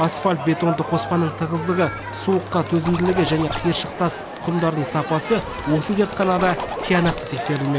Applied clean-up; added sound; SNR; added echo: none; Crowd + Zipper (clothing); 8 dB; none.